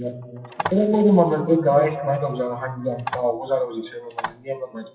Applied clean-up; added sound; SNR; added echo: classical method WPE with log-MMSE.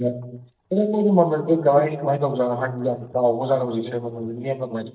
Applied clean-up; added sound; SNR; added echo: neural mask model DeepFilterNet 3.